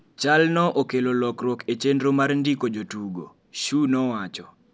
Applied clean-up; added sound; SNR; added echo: none; none; none; none.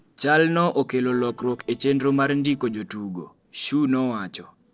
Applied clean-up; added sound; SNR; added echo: neural separator model SepFormer DNS4.